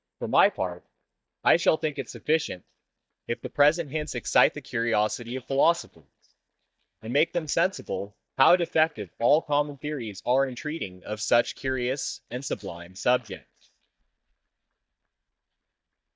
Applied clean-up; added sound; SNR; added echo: neural mask model DeepFilterNet 3.